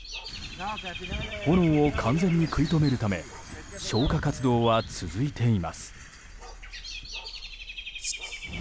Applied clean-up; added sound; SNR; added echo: none; Bird / Dog; 13 dB; none.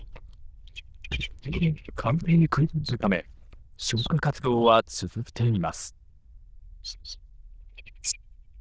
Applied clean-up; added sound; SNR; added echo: neural diffusion model UNIVERSE++.